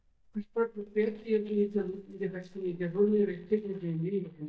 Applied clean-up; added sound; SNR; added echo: neural mask model DeepFilterNet 3.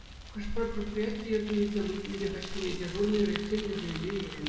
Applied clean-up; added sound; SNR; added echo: none; Bicycle; 11 dB; reverberation time 1.2 s.